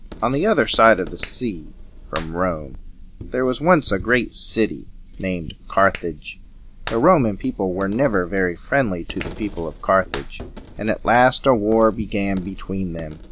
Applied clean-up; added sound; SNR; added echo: none; Coin (dropping) + Clapping; 15 dB; none.